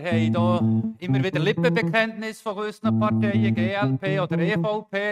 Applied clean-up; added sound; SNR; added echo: neural mask model RNNoise.